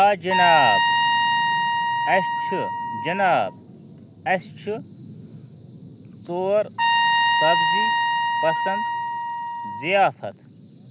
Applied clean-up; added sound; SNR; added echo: none; Trumpet; -3 dB; none.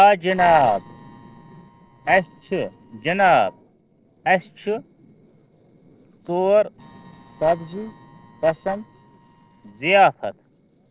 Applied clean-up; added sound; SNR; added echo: neural separator model SepFormer DNS4.